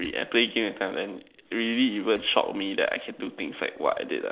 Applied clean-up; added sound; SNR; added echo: neural separator model SepFormer DNS4.